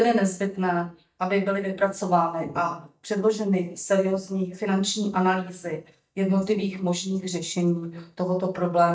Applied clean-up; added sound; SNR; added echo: neural mask model DeepFilterNet 3.